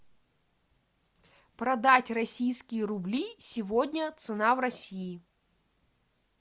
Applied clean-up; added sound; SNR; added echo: none; none; none; none.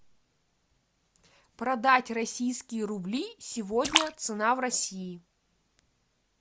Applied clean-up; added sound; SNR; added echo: none; Splash, splatter; 3 dB; none.